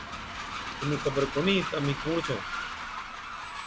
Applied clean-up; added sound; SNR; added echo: none; Train; 5 dB; none.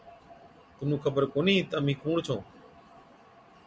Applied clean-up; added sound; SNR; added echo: none; none; none; none.